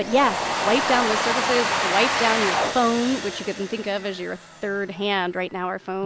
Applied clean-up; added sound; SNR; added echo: none; Domestic sounds, home sounds; 2 dB; none.